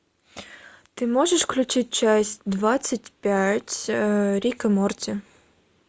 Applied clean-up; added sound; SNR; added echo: none; none; none; none.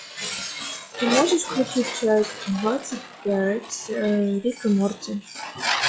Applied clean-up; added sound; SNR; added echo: classical method log-MMSE.